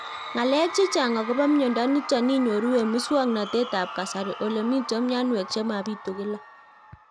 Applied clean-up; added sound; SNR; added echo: none; Crowd / Cheering; 12 dB; none.